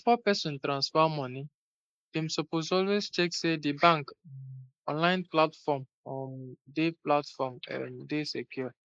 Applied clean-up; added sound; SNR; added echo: neural mask model Resemble Enhance denoiser.